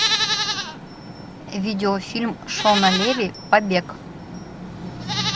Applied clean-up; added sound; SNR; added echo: none; Livestock, farm animals, working animals; 4 dB; none.